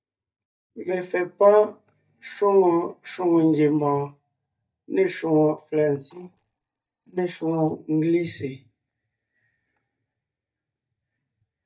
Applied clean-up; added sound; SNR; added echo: neural mask model DeepFilterNet 3.